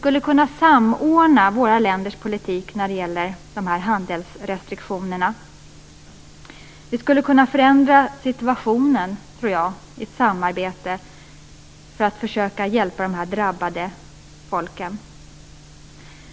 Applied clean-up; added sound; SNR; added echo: none; none; none; none.